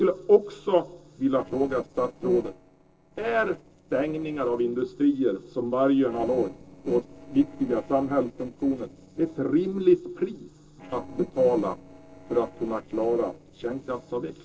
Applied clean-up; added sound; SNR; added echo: neural separator model SepFormer DNS4.